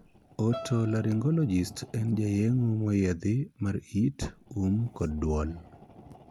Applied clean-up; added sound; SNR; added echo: none; Bowed string instrument + Fire; 18 dB; none.